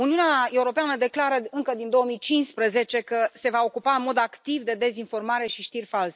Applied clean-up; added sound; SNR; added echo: neural mask model Resemble Enhance denoiser.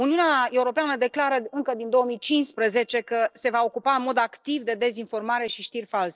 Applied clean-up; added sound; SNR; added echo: neural separator model SepFormer DNS4.